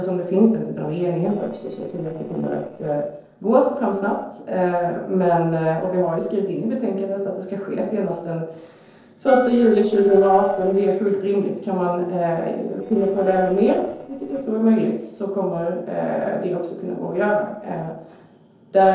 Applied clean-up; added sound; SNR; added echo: neural separator model SepFormer DNS4.